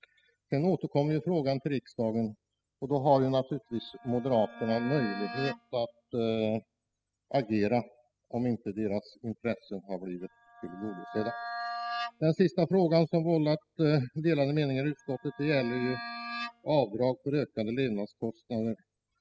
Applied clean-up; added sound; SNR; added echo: classical method spectral subtraction.